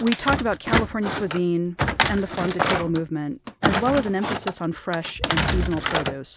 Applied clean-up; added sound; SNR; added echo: none; Thump, thud; 0 dB; none.